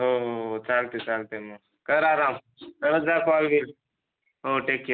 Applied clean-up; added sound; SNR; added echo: none; none; none; none.